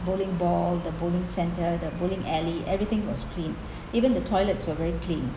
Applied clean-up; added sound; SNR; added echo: none; none; none; none.